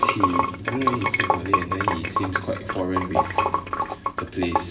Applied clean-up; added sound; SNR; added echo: none; Sink (filling or washing) / Water; -4 dB; reverberation time 2.3 s.